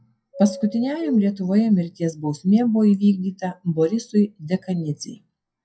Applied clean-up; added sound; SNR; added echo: classical method WPE with log-MMSE.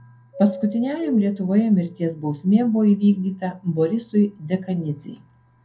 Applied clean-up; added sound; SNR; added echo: none; Doorbell; 16 dB; reverberation time 0.2 s.